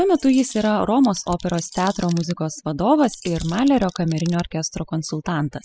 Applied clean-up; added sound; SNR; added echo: classical method spectral subtraction.